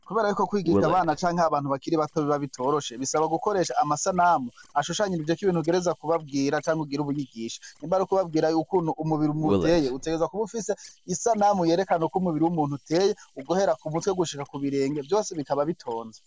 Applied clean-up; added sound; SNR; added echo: neural separator model SepFormer DNS4.